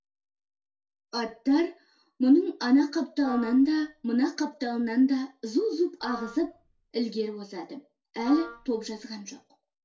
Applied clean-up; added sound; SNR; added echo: none; Wind instrument, woodwind instrument; 16 dB; reverberation time 0.2 s.